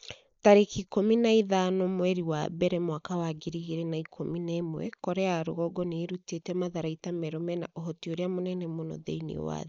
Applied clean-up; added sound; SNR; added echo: neural mask model Resemble Enhance denoiser.